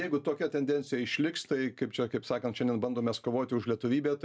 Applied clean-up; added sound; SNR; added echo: none; none; none; none.